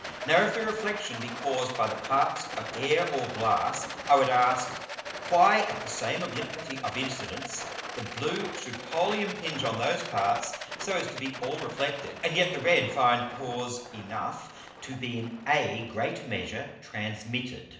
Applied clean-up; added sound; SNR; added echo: none; Rattle; 10 dB; reverberation time 0.8 s.